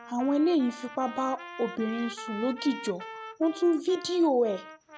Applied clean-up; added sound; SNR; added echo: none; Trumpet; 14 dB; none.